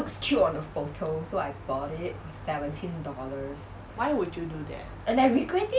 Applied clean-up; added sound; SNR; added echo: none; none; none; none.